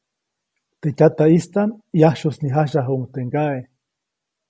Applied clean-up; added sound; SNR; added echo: none; none; none; none.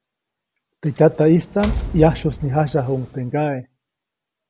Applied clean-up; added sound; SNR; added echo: none; Door; 10 dB; none.